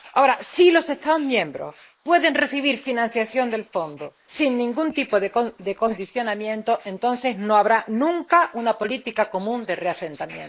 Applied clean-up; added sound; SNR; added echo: neural mask model Resemble Enhance denoiser.